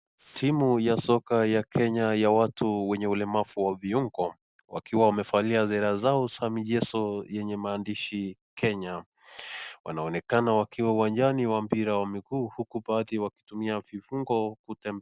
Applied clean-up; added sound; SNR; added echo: none; none; none; none.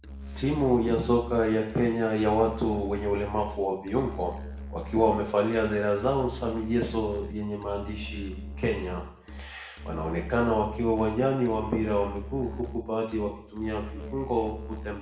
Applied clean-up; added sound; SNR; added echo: none; Musical instrument; 11 dB; reverberation time 0.8 s.